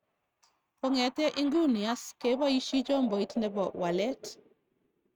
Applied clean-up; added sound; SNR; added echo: neural mask model RNNoise.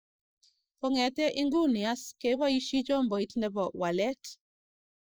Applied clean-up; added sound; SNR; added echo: neural mask model Resemble Enhance denoiser.